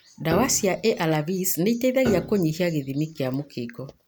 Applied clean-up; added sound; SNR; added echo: none; Piano; 11 dB; none.